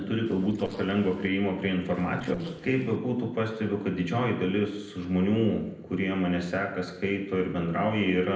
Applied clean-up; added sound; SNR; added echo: neural separator model SepFormer DNS4.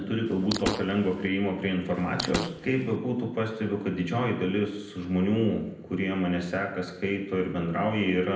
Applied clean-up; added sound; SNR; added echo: none; Fart; 7 dB; reverberation time 0.7 s.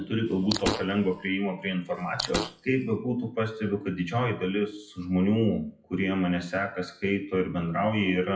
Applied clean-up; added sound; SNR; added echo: classical method WPE with log-MMSE.